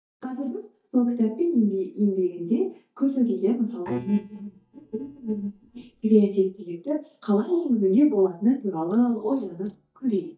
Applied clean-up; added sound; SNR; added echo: neural mask model DeepFilterNet 3.